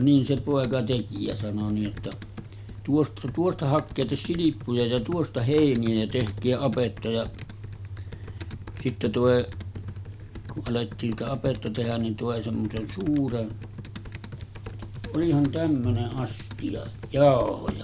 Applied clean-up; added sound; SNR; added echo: none; Computer keyboard; 14 dB; none.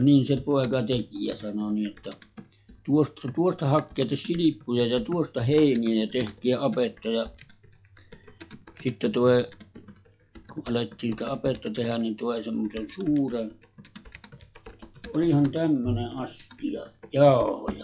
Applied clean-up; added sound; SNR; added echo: classical method log-MMSE.